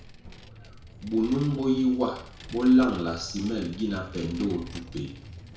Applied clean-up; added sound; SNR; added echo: none; Vehicle; 16 dB; reverberation time 0.6 s.